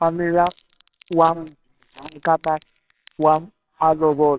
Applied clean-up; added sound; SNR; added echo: neural separator model SepFormer WHAMR!.